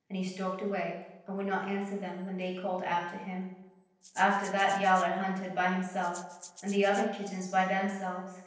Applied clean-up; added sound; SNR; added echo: neural separator model SepFormer DNS4.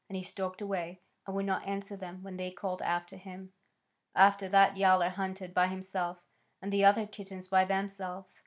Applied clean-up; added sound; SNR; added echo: none; none; none; none.